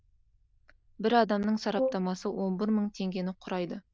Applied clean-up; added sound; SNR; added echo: neural diffusion model UNIVERSE++.